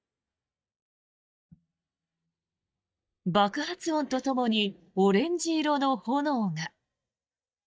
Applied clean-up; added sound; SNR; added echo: neural mask model DeepFilterNet 3.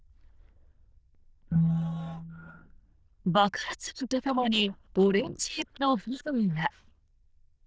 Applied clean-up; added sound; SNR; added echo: neural diffusion model UNIVERSE++.